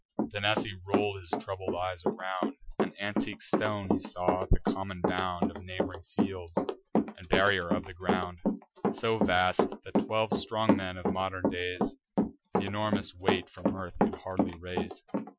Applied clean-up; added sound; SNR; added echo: classical method Wiener filter.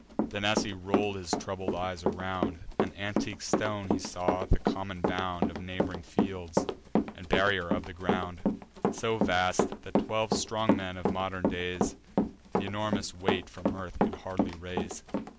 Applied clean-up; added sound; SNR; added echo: none; Run; -2 dB; none.